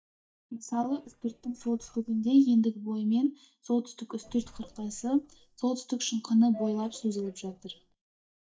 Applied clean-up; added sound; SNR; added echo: neural mask model DeepFilterNet 3.